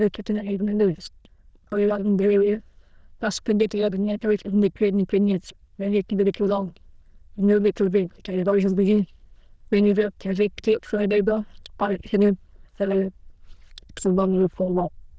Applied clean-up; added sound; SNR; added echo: neural diffusion model UNIVERSE++.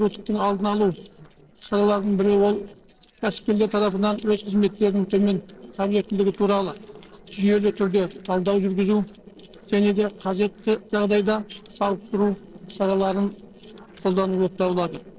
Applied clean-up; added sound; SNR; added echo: neural separator model SepFormer DNS4.